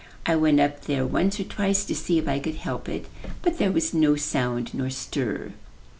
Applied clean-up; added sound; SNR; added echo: none; Wind; 13 dB; none.